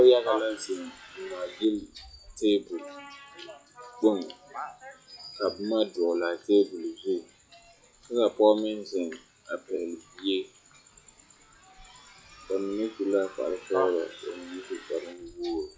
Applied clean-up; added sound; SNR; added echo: classical method log-MMSE.